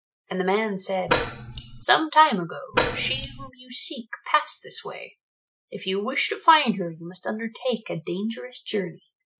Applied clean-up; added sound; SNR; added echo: classical method spectral subtraction.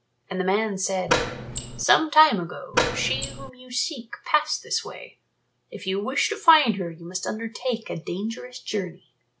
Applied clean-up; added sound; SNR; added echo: none; Door; 1 dB; none.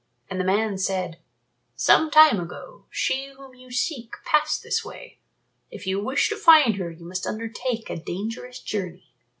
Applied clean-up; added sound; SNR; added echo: none; none; none; none.